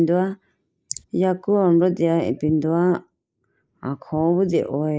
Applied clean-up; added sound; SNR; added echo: neural mask model Resemble Enhance denoiser.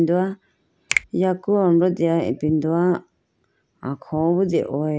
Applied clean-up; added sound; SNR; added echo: none; Finger snapping; 9 dB; none.